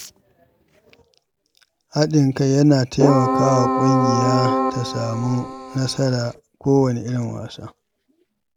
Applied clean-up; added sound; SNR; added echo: none; Keyboard (musical); 1 dB; none.